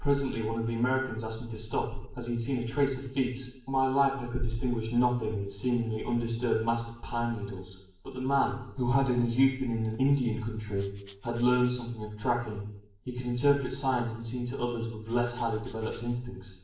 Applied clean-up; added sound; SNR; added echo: neural separator model SepFormer DNS4.